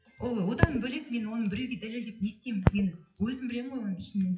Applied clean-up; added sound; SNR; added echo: classical method WPE with log-MMSE.